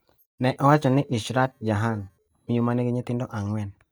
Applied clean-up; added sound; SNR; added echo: neural mask model DeepFilterNet 3.